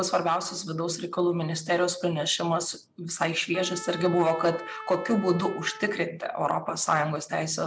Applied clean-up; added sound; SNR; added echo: none; Trumpet; 15 dB; none.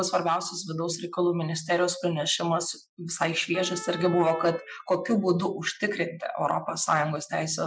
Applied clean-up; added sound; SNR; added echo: classical method Wiener filter.